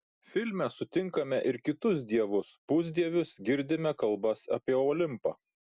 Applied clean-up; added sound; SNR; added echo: none; none; none; none.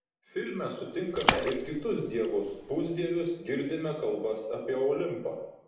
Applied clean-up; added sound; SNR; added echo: none; Splash, splatter; 0 dB; reverberation time 0.8 s.